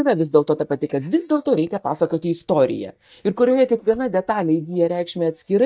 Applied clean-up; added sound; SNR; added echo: neural mask model DeepFilterNet 3.